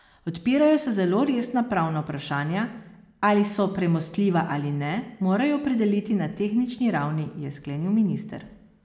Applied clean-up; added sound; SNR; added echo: none; none; none; none.